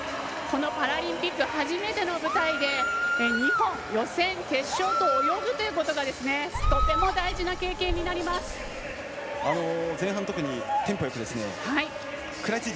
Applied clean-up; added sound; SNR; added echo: none; Bird; 3 dB; none.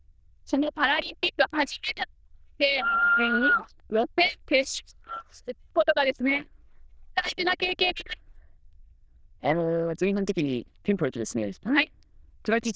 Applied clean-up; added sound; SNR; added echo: neural diffusion model UNIVERSE++.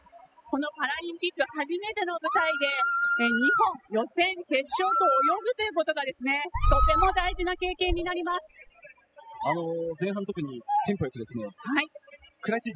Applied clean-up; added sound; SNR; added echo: classical method spectral subtraction.